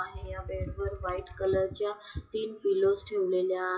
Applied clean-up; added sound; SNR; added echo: classical method WPE with log-MMSE.